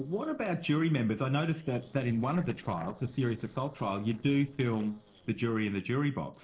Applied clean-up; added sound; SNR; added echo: neural separator model SepFormer DNS4.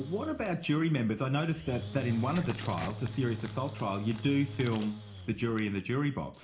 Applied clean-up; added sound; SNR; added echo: none; Engine / Drill; 11 dB; reverberation time 0.4 s.